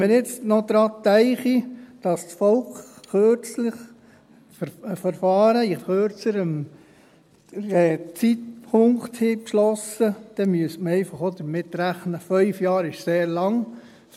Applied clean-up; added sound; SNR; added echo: none; none; none; none.